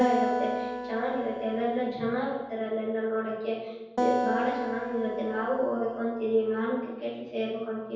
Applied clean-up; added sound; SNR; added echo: none; Acoustic guitar; 4 dB; reverberation time 1.1 s.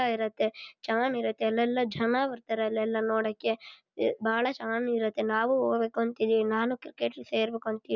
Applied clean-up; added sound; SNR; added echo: none; none; none; none.